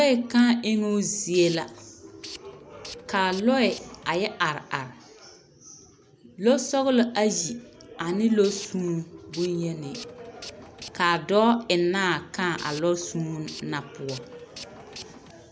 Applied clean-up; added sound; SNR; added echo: none; Tools; 18 dB; none.